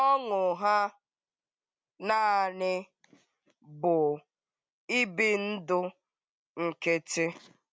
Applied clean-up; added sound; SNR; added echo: none; none; none; none.